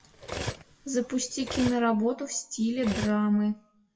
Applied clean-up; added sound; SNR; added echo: classical method WPE with log-MMSE.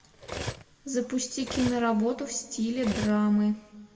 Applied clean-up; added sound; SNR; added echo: none; Cutlery, silverware; 11 dB; reverberation time 1.1 s.